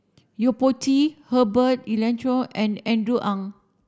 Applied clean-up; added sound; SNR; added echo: none; none; none; none.